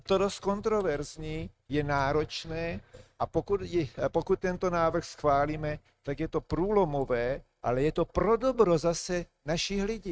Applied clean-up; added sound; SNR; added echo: neural mask model RNNoise.